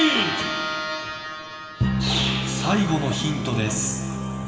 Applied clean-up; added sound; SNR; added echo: none; Buzz; 17 dB; reverberation time 2.3 s.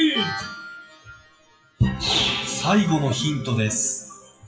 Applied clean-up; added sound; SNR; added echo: classical method WPE with log-MMSE.